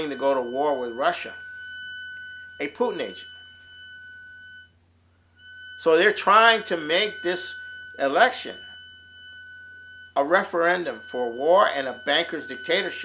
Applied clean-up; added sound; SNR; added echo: none; Wind instrument, woodwind instrument; 17 dB; none.